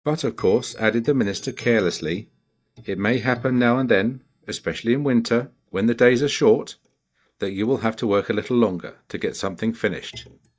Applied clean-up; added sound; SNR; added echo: neural mask model DeepFilterNet 3.